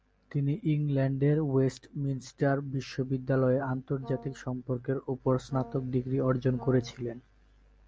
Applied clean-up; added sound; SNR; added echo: none; Brass instrument; 19 dB; none.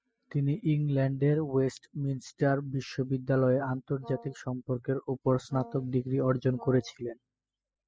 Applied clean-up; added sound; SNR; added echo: classical method spectral subtraction.